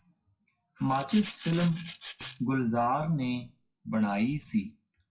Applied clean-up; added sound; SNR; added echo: classical method WPE with log-MMSE.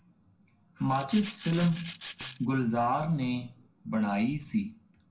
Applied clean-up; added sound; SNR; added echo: none; Rattle (instrument); 13 dB; reverberation time 0.2 s.